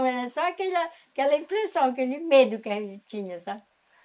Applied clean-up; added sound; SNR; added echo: neural mask model Resemble Enhance denoiser.